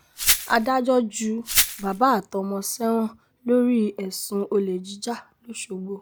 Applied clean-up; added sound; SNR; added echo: none; Glass; 1 dB; none.